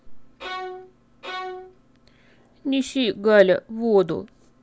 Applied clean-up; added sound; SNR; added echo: none; Bowed string instrument; 11 dB; none.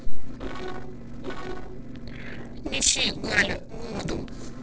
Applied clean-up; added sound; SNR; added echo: neural separator model SepFormer DNS4.